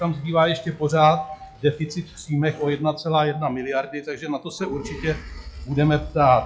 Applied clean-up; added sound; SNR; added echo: classical method log-MMSE.